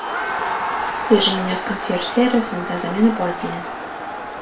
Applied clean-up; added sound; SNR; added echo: none; Crowd; 5 dB; reverberation time 0.3 s.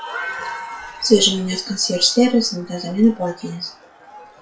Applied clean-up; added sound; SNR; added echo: classical method WPE with log-MMSE.